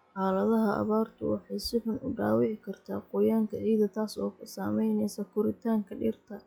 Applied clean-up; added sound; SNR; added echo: classical method log-MMSE.